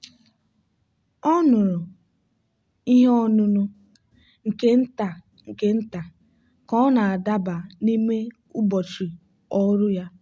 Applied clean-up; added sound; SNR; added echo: none; none; none; none.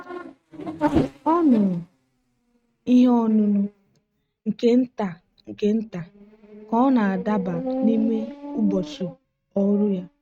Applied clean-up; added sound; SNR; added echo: neural mask model RNNoise.